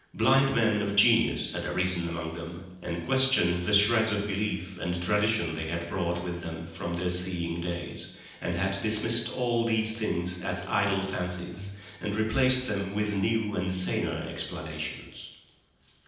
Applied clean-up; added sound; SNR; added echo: neural separator model SepFormer DNS4.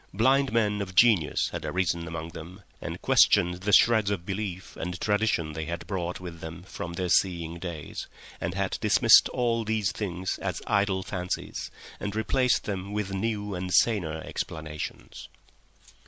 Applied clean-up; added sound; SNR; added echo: none; none; none; none.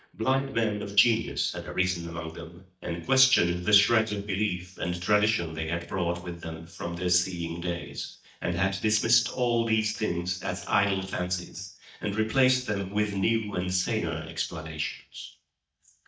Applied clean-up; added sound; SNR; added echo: neural mask model DeepFilterNet 3.